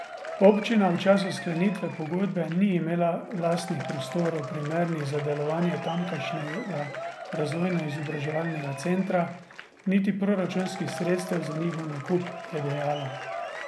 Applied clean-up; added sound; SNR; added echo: none; Applause / Crowd / Cheering; 11 dB; none.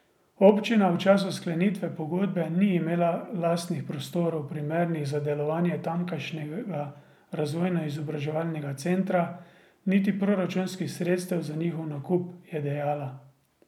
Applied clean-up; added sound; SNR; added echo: none; none; none; none.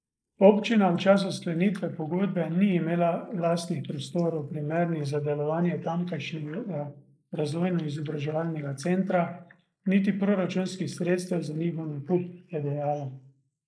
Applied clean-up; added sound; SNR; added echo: neural mask model Resemble Enhance denoiser.